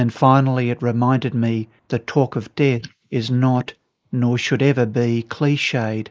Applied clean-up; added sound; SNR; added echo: neural mask model Resemble Enhance denoiser.